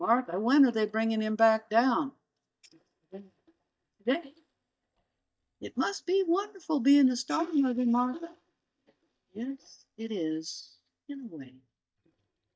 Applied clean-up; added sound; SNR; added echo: neural mask model DeepFilterNet 3.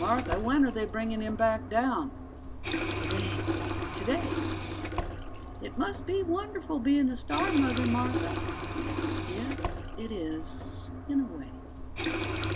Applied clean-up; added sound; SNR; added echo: none; Water tap, faucet; 2 dB; none.